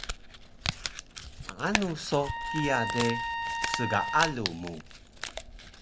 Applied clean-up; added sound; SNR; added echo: none; Trumpet + Crumpling, crinkling; 2 dB; none.